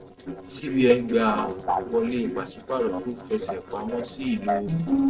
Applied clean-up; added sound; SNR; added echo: neural separator model SepFormer DNS4.